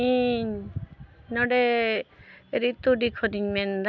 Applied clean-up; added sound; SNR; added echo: none; none; none; none.